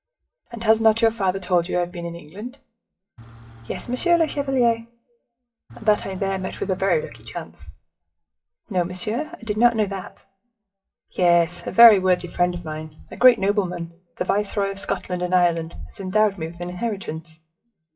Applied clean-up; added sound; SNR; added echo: classical method WPE with log-MMSE.